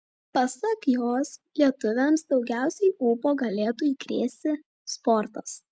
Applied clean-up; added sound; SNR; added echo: none; none; none; none.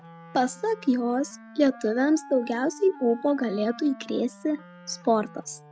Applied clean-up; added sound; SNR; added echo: none; Wind instrument, woodwind instrument; 19 dB; none.